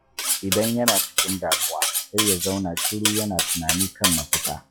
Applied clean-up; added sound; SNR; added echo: classical method log-MMSE.